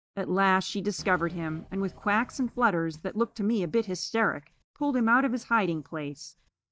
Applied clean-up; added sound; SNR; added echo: neural mask model DeepFilterNet 3.